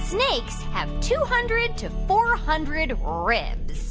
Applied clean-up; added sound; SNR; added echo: none; none; none; none.